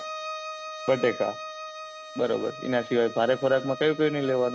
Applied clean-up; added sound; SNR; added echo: none; Bowed string instrument; 11 dB; none.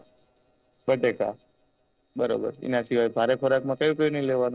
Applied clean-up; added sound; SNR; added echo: neural separator model SepFormer DNS4.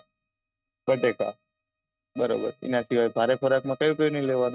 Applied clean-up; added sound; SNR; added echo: neural mask model RNNoise.